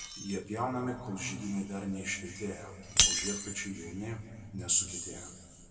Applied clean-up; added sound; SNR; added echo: none; Shatter; 1 dB; reverberation time 2.1 s.